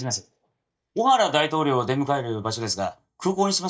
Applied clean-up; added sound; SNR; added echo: neural mask model DeepFilterNet 3.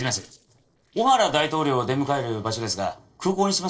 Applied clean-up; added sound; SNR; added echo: neural separator model SepFormer DNS4.